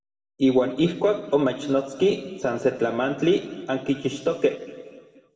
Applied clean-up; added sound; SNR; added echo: none; none; none; reverberation time 1.7 s.